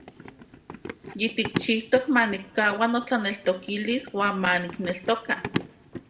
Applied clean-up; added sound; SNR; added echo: none; Run; 12 dB; reverberation time 0.5 s.